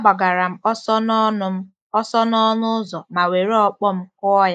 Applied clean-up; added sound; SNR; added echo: neural mask model Resemble Enhance denoiser.